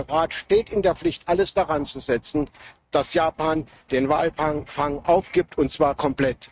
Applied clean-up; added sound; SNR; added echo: neural mask model RNNoise.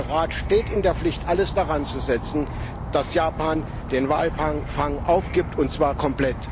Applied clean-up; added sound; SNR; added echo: none; Insect / Frog; 7 dB; none.